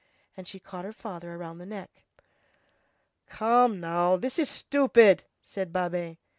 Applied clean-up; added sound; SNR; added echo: none; none; none; none.